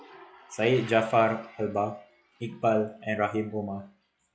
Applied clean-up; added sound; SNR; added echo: classical method log-MMSE.